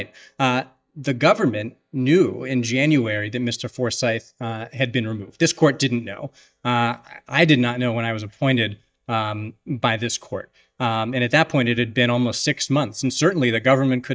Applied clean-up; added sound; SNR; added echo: neural mask model DeepFilterNet 3.